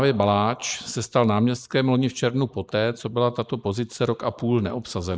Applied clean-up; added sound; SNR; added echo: neural mask model Resemble Enhance denoiser.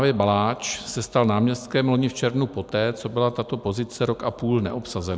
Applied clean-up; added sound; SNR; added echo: none; none; none; none.